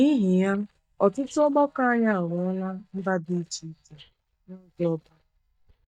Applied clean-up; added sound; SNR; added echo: neural mask model DeepFilterNet 3.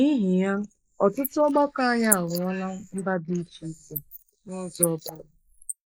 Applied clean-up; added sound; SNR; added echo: neural mask model Resemble Enhance denoiser.